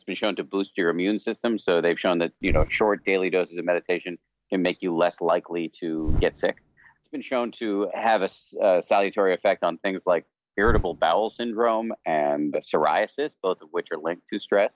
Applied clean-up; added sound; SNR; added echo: none; Bird; 7 dB; none.